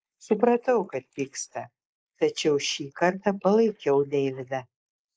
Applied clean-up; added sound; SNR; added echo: neural mask model Resemble Enhance denoiser.